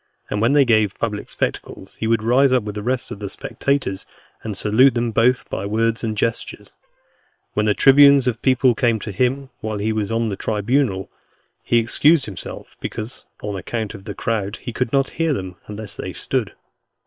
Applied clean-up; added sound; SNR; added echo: neural separator model SepFormer WHAM!.